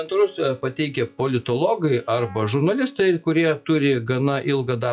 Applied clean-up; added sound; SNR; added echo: classical method log-MMSE.